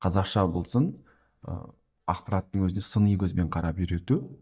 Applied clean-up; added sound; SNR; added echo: neural mask model DeepFilterNet 3.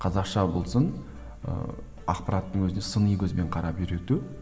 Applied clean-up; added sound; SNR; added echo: none; Accelerating, revving, vroom; 18 dB; reverberation time 1.9 s.